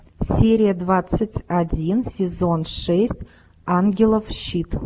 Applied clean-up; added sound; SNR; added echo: none; none; none; none.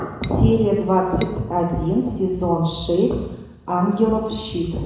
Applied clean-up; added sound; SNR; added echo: none; Cutlery, silverware / Dishes, pots, and pans; 17 dB; reverberation time 1.0 s.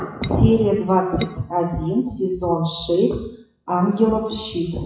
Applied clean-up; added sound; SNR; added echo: classical method WPE with log-MMSE.